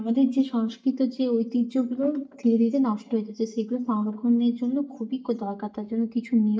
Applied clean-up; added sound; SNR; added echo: neural mask model DeepFilterNet 3.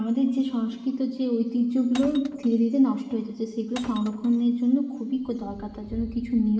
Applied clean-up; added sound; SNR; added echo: none; Glass; 18 dB; reverberation time 1.1 s.